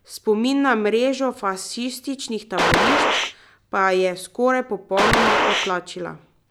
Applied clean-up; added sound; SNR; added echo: none; Gunshot, gunfire; -3 dB; none.